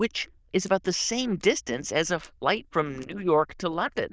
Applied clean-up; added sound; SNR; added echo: neural diffusion model UNIVERSE++.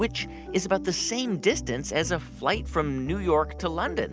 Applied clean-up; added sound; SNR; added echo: none; none; none; none.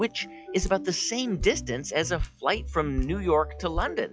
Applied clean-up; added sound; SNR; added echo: classical method log-MMSE.